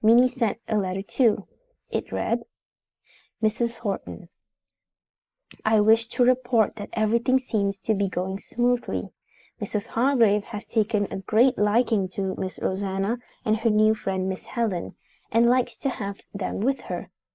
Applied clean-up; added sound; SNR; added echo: neural mask model Resemble Enhance denoiser.